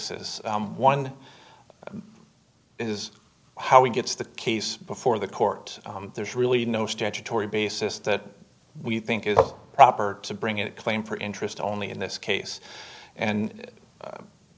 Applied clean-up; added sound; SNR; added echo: none; none; none; none.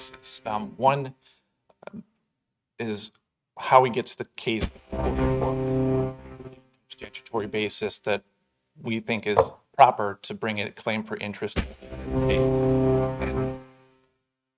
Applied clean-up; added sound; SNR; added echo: neural mask model RNNoise.